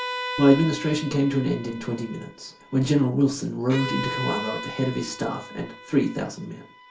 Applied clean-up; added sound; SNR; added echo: none; Bowed string instrument; 11 dB; reverberation time 0.3 s.